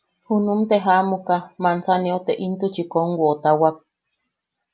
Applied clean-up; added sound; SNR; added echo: none; none; none; none.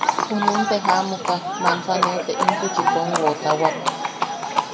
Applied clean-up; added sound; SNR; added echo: none; Livestock, farm animals, working animals; -3 dB; none.